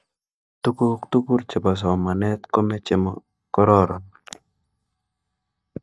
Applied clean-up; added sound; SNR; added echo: neural mask model DeepFilterNet 3.